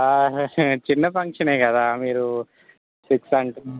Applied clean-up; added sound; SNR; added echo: none; none; none; none.